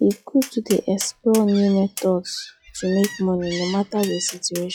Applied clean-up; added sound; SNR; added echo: classical method log-MMSE.